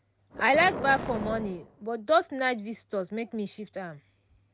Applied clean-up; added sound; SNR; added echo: none; Boom; 9 dB; none.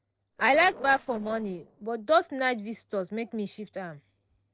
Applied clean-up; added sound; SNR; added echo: neural separator model SepFormer DNS4.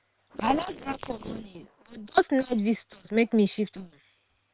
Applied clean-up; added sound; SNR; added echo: neural separator model SepFormer WHAM!.